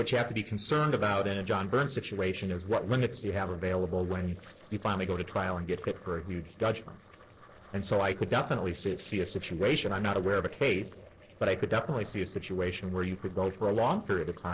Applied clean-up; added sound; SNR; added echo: neural separator model SepFormer DNS4.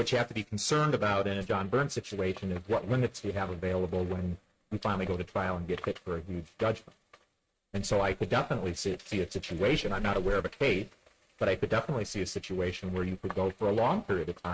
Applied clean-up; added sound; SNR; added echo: neural mask model RNNoise.